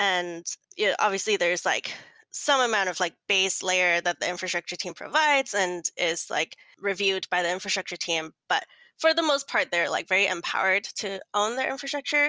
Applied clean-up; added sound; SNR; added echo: none; none; none; none.